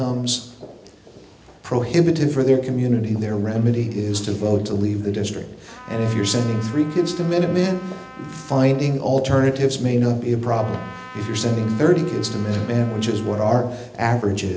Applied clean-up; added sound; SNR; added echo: none; Trumpet; 20 dB; none.